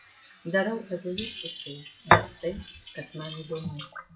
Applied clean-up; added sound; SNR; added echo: classical method WPE with log-MMSE.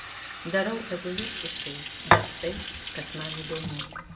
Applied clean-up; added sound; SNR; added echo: none; Fill (with liquid) / Sink (filling or washing); -4 dB; reverberation time 0.7 s.